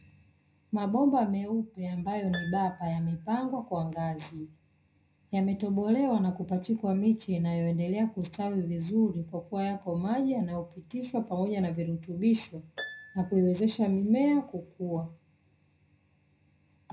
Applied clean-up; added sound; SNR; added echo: none; Harp; 20 dB; reverberation time 0.3 s.